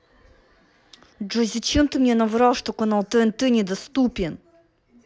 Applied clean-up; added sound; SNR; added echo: none; none; none; none.